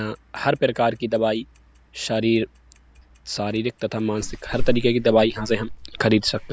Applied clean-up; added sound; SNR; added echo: none; Clock; 8 dB; none.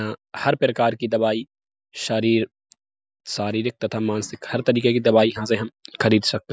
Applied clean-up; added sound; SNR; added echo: none; none; none; none.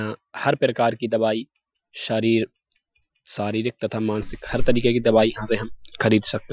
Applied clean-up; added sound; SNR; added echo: classical method Wiener filter.